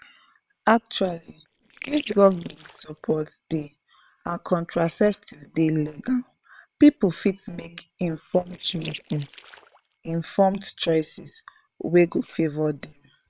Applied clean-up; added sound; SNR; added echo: neural separator model SepFormer WHAM!.